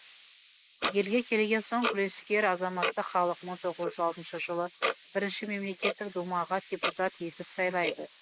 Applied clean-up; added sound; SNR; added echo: neural mask model Resemble Enhance denoiser.